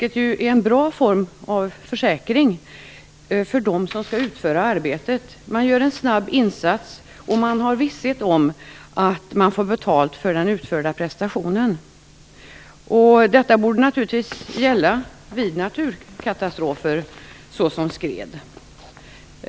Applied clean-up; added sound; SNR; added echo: none; none; none; none.